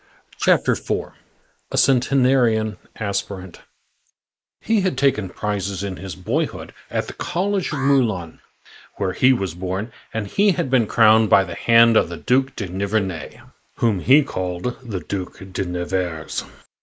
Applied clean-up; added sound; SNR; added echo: neural mask model Resemble Enhance denoiser.